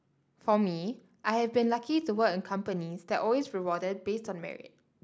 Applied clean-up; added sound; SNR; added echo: none; none; none; none.